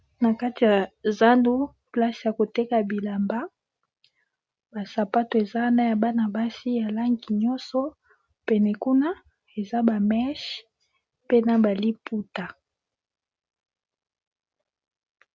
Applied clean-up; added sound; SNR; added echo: none; none; none; none.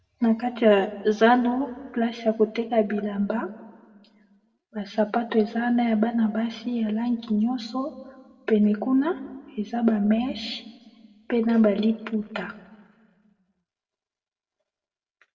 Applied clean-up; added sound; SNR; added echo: none; none; none; reverberation time 0.9 s.